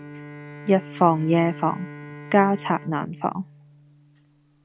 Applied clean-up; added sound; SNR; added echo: none; Bowed string instrument; 16 dB; none.